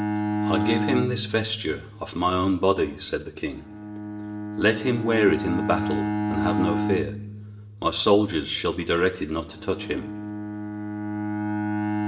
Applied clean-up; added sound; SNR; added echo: none; Bowed string instrument; 3 dB; reverberation time 0.8 s.